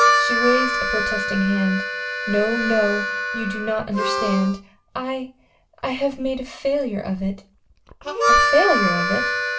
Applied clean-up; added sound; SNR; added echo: none; Harmonica; -1 dB; reverberation time 0.2 s.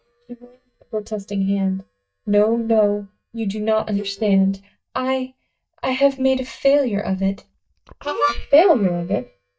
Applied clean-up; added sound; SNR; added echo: neural mask model DeepFilterNet 3.